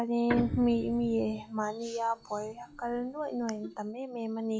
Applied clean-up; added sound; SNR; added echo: classical method log-MMSE.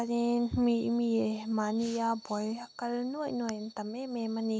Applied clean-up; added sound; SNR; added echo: none; none; none; none.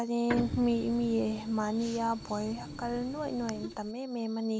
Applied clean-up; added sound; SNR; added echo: none; Printer; 11 dB; none.